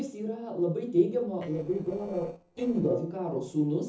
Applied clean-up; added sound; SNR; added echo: neural separator model SepFormer DNS4.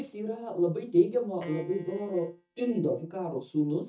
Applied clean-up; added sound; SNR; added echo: neural mask model DeepFilterNet 3.